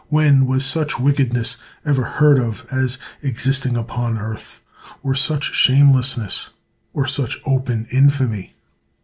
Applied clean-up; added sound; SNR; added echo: none; none; none; none.